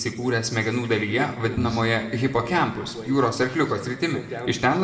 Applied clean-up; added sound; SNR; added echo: none; Bowed string instrument; 11 dB; reverberation time 1.3 s.